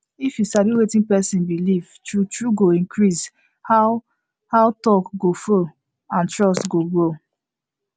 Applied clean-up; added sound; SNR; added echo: none; none; none; none.